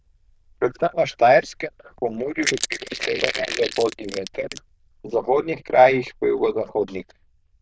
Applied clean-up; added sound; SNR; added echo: neural diffusion model UNIVERSE++.